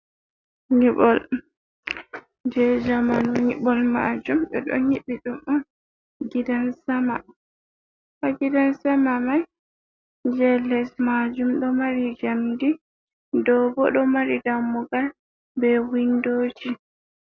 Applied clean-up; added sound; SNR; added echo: none; none; none; none.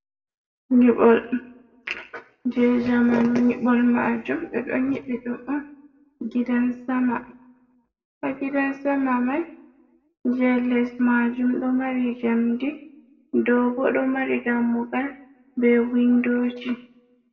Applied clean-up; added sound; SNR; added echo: none; none; none; reverberation time 0.6 s.